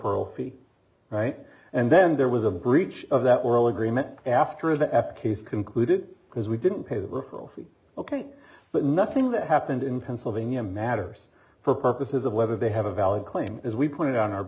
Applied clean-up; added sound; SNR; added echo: none; none; none; none.